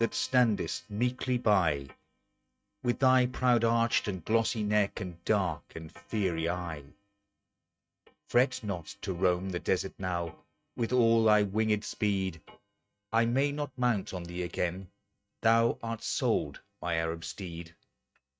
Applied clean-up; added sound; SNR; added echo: neural mask model RNNoise.